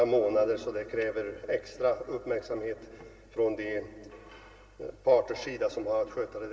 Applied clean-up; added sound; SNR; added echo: none; none; none; reverberation time 2.6 s.